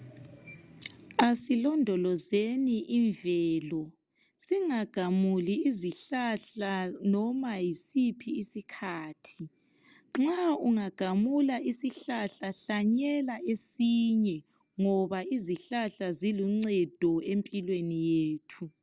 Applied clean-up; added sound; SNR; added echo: none; none; none; none.